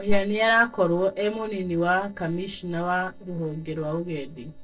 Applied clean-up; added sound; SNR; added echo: neural separator model SepFormer DNS4.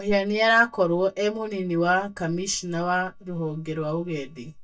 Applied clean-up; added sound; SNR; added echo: neural mask model DeepFilterNet 3.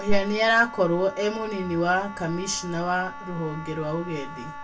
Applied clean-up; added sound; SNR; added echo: none; Wind instrument, woodwind instrument; 14 dB; reverberation time 0.2 s.